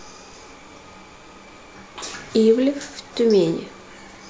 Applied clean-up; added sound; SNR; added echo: none; none; none; none.